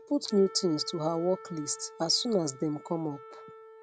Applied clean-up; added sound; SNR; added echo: none; Wind instrument, woodwind instrument; 17 dB; none.